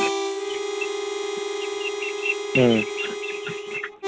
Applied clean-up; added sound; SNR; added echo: none; Harmonica; 1 dB; none.